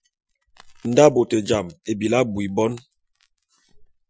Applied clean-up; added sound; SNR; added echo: classical method Wiener filter.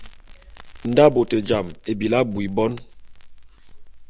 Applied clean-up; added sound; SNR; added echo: none; Crackle; 15 dB; none.